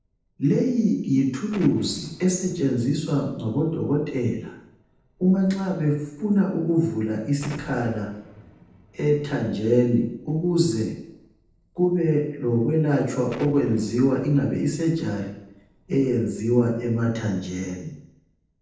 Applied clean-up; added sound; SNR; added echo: neural separator model SepFormer DNS4.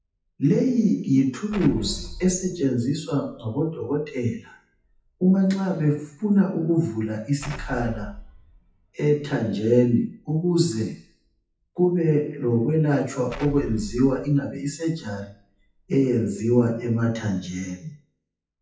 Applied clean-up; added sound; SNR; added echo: classical method WPE with log-MMSE.